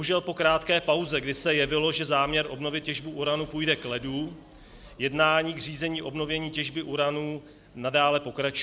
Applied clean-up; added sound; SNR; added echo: none; none; none; none.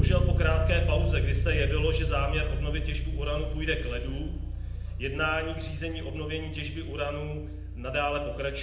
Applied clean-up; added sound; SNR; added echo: none; Bass guitar; -3 dB; reverberation time 0.7 s.